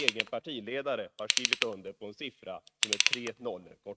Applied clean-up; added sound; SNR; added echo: neural mask model RNNoise.